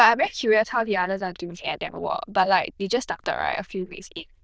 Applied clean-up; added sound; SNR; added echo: neural diffusion model UNIVERSE++.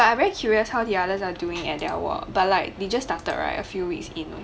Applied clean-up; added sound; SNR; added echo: none; none; none; none.